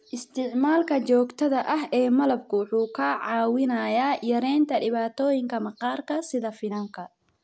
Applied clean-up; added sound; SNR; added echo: none; none; none; none.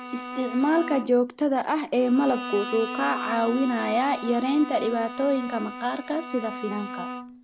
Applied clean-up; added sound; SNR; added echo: none; Bowed string instrument; 10 dB; none.